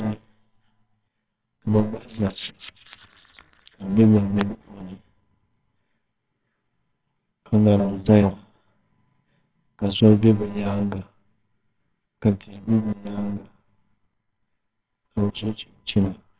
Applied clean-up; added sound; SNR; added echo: neural separator model SepFormer WHAMR!.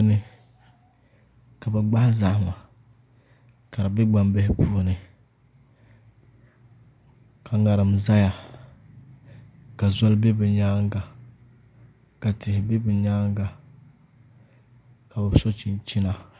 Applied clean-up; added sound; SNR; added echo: none; none; none; none.